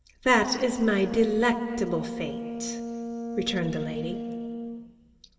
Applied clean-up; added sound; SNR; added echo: none; Brass instrument; 7 dB; reverberation time 2.4 s.